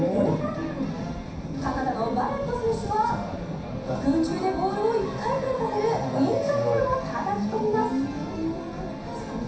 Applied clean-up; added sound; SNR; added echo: none; Thunder / Rain; 13 dB; reverberation time 0.7 s.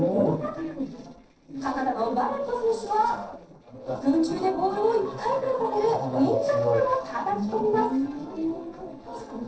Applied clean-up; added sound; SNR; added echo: neural separator model SepFormer DNS4.